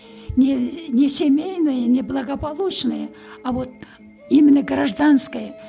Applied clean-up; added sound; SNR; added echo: none; none; none; none.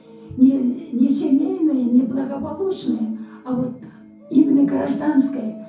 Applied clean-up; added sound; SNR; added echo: none; none; none; reverberation time 0.6 s.